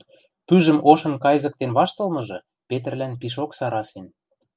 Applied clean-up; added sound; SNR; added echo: none; none; none; none.